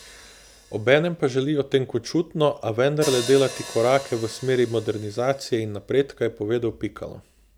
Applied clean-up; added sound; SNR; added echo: none; Hi-hat; 17 dB; none.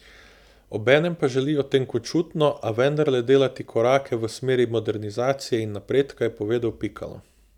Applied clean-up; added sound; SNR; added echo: none; none; none; none.